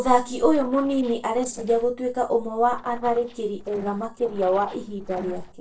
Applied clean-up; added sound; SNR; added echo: neural separator model SepFormer DNS4.